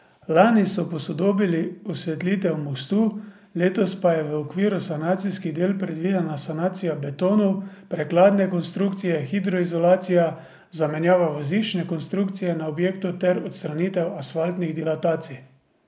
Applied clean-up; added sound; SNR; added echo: none; none; none; none.